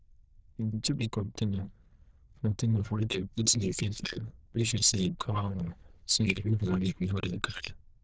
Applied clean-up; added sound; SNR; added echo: neural diffusion model UNIVERSE++.